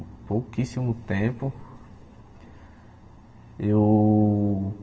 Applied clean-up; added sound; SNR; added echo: none; none; none; reverberation time 2.4 s.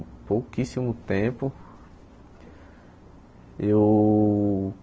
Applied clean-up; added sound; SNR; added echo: none; none; none; none.